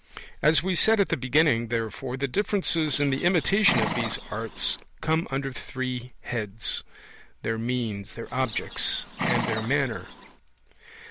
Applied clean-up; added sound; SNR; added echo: none; Livestock, farm animals, working animals; 6 dB; none.